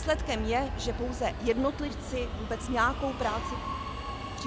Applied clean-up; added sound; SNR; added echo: none; Subway, metro, underground; 4 dB; none.